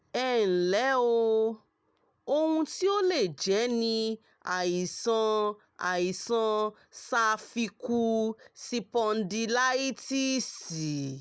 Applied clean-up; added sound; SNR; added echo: none; none; none; none.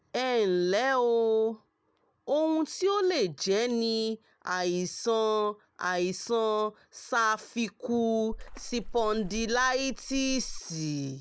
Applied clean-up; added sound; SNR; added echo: none; Water / Splash, splatter; 11 dB; none.